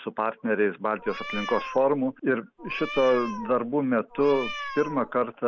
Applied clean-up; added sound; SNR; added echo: none; Meow; 11 dB; none.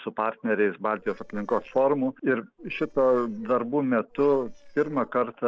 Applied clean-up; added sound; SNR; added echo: neural separator model SepFormer DNS4.